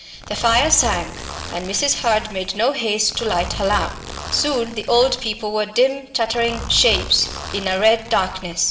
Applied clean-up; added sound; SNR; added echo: none; Zipper (clothing); 11 dB; reverberation time 2.7 s.